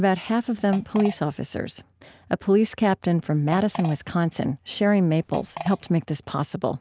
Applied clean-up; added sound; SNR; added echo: none; Fart; 14 dB; none.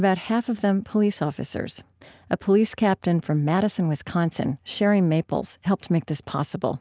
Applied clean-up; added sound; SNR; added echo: none; none; none; none.